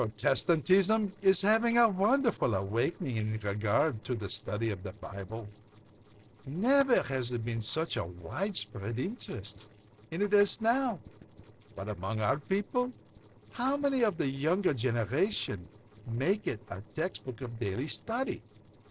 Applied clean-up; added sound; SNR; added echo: neural separator model SepFormer DNS4.